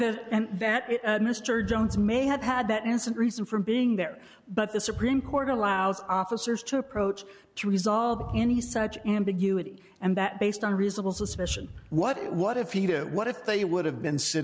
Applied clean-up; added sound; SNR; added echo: none; none; none; none.